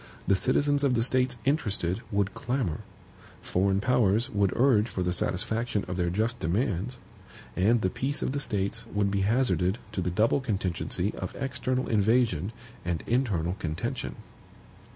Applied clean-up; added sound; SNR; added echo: none; none; none; none.